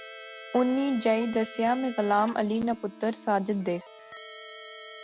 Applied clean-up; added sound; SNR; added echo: none; Keyboard (musical); 15 dB; none.